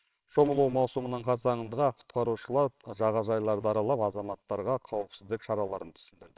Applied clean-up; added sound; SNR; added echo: neural separator model SepFormer WHAMR!.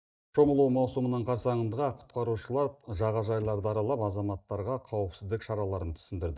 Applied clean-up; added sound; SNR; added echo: neural mask model DeepFilterNet 3.